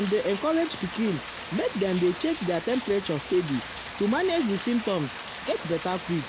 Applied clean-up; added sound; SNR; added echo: none; Rain; 9 dB; none.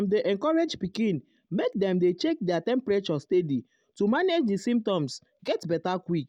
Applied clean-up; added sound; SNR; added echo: none; none; none; none.